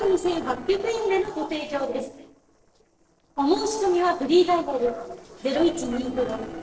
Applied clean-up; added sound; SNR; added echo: neural separator model SepFormer DNS4.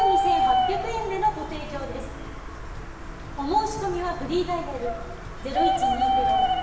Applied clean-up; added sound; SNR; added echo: none; Bird; -3 dB; reverberation time 0.9 s.